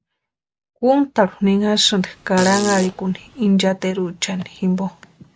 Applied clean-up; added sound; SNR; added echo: none; Fart; 11 dB; none.